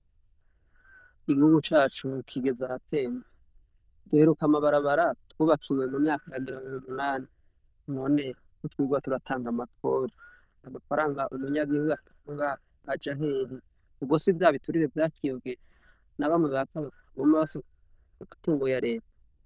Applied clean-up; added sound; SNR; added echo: neural diffusion model UNIVERSE++.